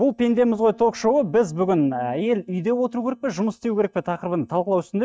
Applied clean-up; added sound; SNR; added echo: neural mask model DeepFilterNet 3.